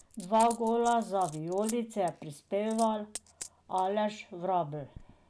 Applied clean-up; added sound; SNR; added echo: none; Coin (dropping); 12 dB; none.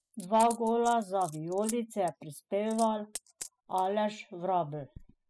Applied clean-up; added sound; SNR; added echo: classical method spectral subtraction.